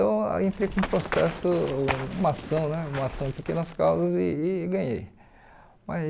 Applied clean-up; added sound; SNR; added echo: none; Run; 10 dB; none.